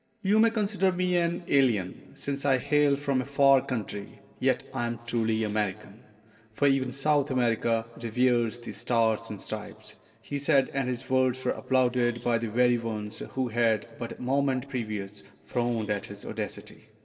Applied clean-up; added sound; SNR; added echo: neural separator model SepFormer DNS4.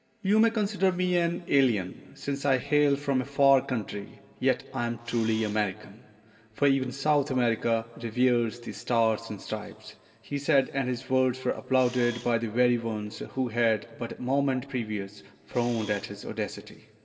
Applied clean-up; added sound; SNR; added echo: none; Camera; 17 dB; reverberation time 2.0 s.